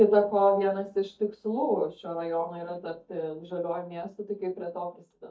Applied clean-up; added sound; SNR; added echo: neural mask model DeepFilterNet 3.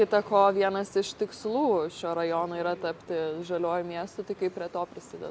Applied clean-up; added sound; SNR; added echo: none; none; none; none.